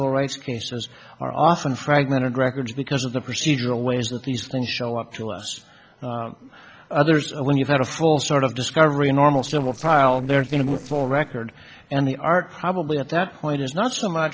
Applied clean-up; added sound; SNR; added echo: neural separator model SepFormer DNS4.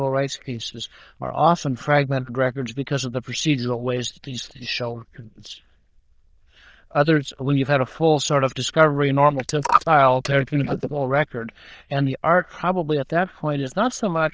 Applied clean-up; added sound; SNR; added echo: neural diffusion model UNIVERSE++.